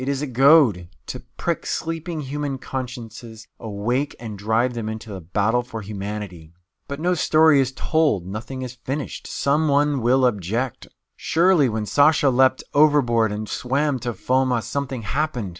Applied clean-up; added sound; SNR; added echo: none; none; none; none.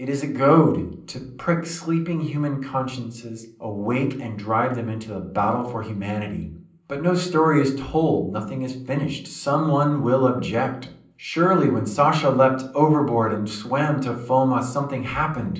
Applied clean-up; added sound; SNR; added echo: none; none; none; reverberation time 0.6 s.